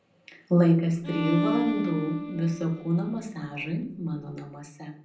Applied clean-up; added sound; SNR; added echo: none; Bowed string instrument; 6 dB; reverberation time 0.6 s.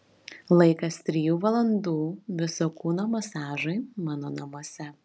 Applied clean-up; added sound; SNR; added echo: none; none; none; none.